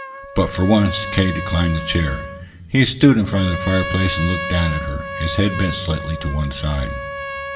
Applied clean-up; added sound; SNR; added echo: none; Trumpet; 10 dB; reverberation time 1.8 s.